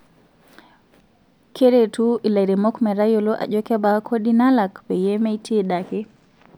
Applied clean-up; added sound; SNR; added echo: none; none; none; none.